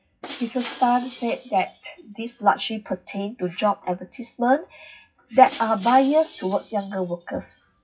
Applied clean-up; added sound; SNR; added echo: classical method WPE with log-MMSE.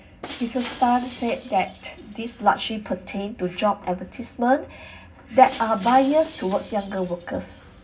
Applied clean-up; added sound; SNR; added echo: none; Shatter; 16 dB; reverberation time 0.4 s.